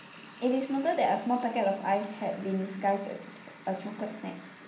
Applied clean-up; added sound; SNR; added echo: none; Water tap, faucet; 18 dB; reverberation time 0.6 s.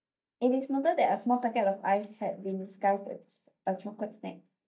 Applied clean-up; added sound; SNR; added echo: neural mask model DeepFilterNet 3.